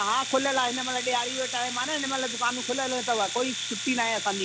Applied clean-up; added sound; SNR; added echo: none; Domestic sounds, home sounds; 5 dB; none.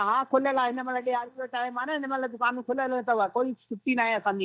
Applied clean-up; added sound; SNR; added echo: neural mask model DeepFilterNet 3.